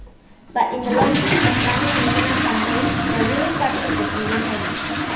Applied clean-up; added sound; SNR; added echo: none; Fill (with liquid) / Toilet flush; -4 dB; reverberation time 0.7 s.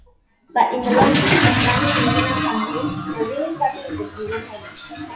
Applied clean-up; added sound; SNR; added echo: classical method WPE with log-MMSE.